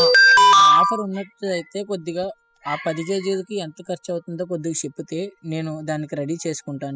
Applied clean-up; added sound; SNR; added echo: classical method spectral subtraction.